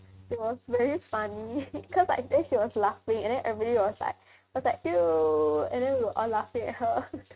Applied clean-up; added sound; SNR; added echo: neural mask model RNNoise.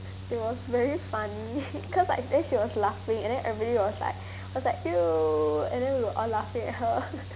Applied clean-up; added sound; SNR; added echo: none; Mechanical fan; 11 dB; none.